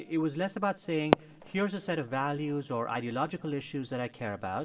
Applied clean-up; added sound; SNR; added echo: none; Fireworks; 6 dB; reverberation time 2.4 s.